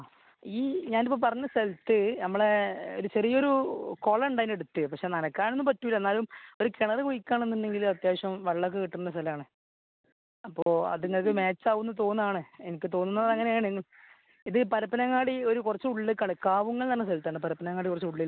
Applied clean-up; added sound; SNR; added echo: none; none; none; none.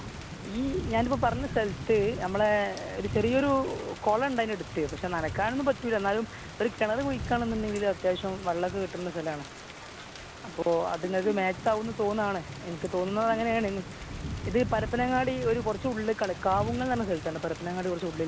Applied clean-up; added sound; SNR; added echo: none; Thunder / Rain; 10 dB; none.